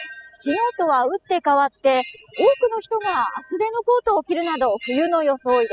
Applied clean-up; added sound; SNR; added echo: classical method spectral subtraction.